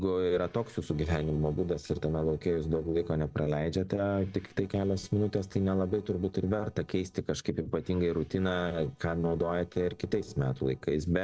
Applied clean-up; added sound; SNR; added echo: neural separator model SepFormer DNS4.